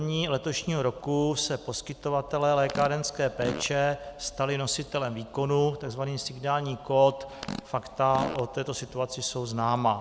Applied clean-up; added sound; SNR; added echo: none; Fart; 13 dB; none.